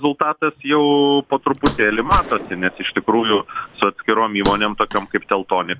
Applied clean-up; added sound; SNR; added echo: none; Thump, thud + Gunshot, gunfire; 11 dB; none.